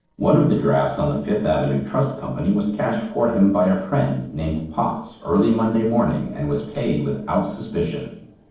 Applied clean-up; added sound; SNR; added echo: neural separator model SepFormer DNS4.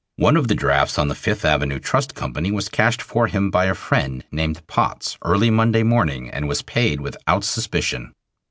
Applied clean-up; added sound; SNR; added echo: none; none; none; none.